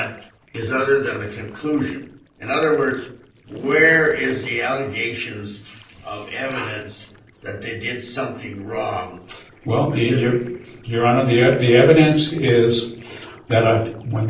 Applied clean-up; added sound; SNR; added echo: neural separator model SepFormer DNS4.